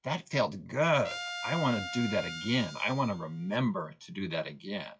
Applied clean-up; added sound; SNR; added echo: classical method log-MMSE.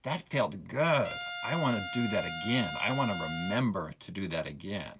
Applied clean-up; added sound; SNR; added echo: none; Trumpet; 7 dB; none.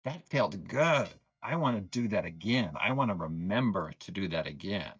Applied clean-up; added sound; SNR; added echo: neural mask model DeepFilterNet 3.